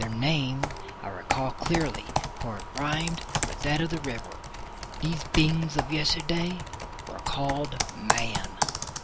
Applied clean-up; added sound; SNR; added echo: none; Computer keyboard; 3 dB; none.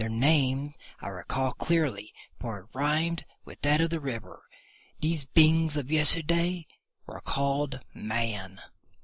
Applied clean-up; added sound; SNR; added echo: none; none; none; none.